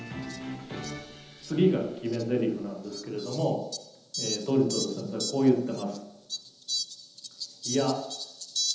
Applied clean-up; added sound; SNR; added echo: none; Fowl; 8 dB; reverberation time 0.9 s.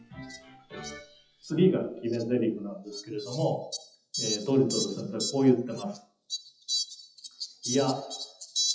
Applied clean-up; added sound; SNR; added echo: classical method WPE with log-MMSE.